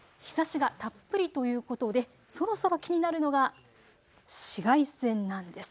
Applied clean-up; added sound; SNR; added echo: none; none; none; none.